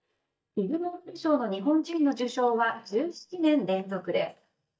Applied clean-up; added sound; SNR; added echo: neural mask model DeepFilterNet 3.